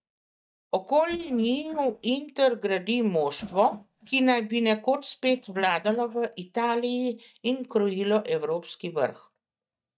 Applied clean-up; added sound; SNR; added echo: neural mask model DeepFilterNet 3.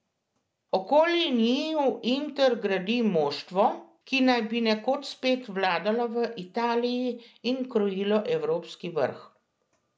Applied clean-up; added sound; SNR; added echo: none; none; none; none.